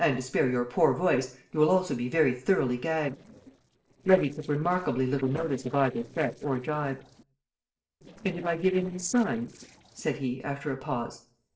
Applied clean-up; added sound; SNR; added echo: neural separator model SepFormer DNS4.